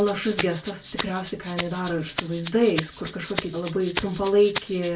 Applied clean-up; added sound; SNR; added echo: none; Rattle (instrument); 10 dB; reverberation time 0.2 s.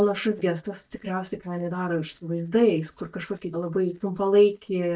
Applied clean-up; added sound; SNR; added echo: neural mask model DeepFilterNet 3.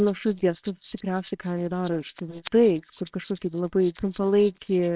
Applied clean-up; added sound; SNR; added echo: neural separator model SepFormer WHAMR!.